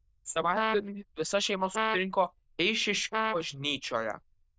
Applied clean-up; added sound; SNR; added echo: neural diffusion model UNIVERSE++.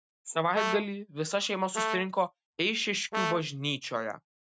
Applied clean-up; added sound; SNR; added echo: neural mask model RNNoise.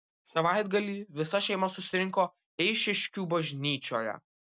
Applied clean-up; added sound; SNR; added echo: none; none; none; none.